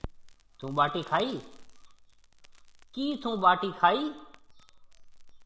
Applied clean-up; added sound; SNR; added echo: none; Crackle; 18 dB; none.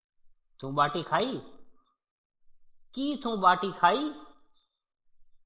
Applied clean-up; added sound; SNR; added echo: neural mask model Resemble Enhance denoiser.